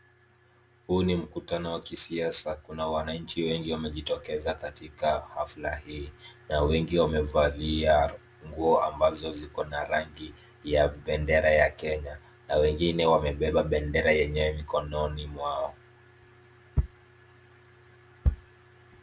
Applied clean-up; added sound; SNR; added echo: none; none; none; none.